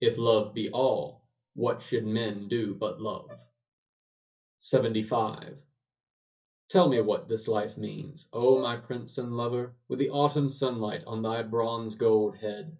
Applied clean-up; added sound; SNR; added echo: neural mask model DeepFilterNet 3.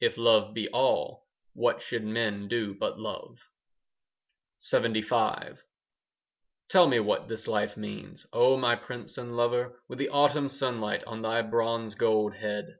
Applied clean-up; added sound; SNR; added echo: none; none; none; none.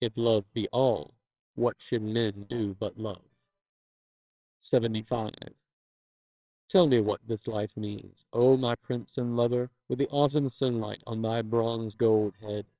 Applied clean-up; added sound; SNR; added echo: neural separator model SepFormer WHAMR!.